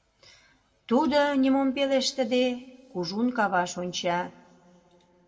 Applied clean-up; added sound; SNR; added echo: none; none; none; reverberation time 1.1 s.